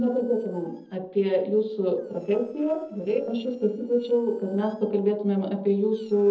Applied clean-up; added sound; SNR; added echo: neural separator model SepFormer DNS4.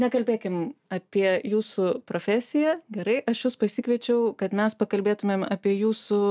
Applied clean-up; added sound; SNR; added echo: none; none; none; none.